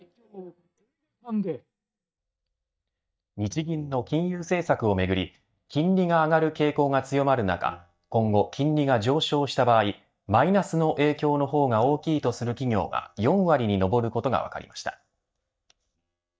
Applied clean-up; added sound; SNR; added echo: neural mask model DeepFilterNet 3.